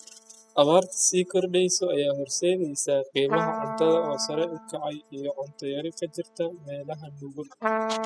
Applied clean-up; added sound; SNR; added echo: classical method spectral subtraction.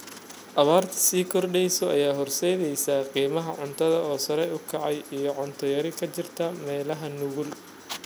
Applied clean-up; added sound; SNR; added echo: none; none; none; none.